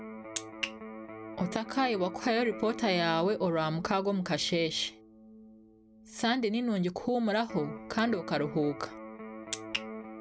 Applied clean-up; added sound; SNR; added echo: none; Electric guitar; 13 dB; none.